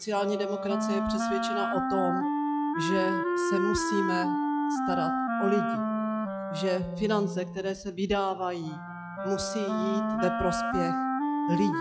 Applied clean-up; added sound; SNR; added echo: classical method log-MMSE.